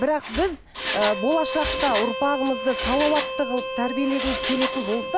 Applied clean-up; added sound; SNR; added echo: none; Mechanisms + Bowed string instrument; 3 dB; none.